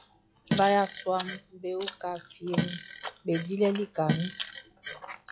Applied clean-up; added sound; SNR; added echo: classical method log-MMSE.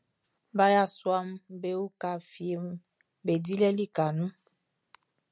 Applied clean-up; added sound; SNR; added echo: none; none; none; none.